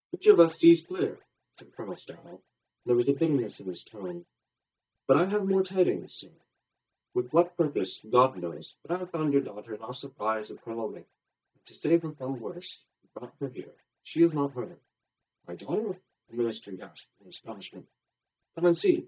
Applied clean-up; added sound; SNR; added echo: neural mask model DeepFilterNet 3.